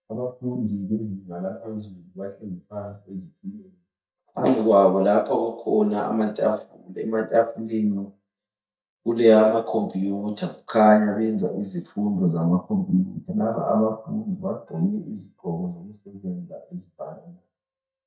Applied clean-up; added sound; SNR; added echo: neural mask model DeepFilterNet 3.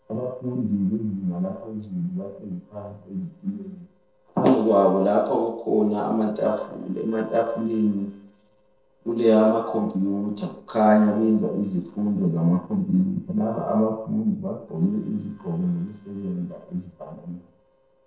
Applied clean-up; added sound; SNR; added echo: neural separator model SepFormer DNS4.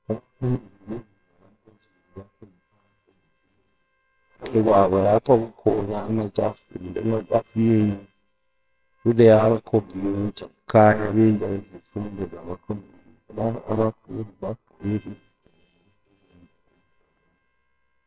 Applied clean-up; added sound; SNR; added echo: neural separator model SepFormer WHAMR!.